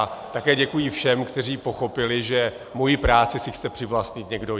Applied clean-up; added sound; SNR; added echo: none; none; none; none.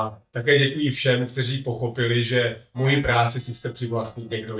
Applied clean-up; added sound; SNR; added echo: neural mask model DeepFilterNet 3.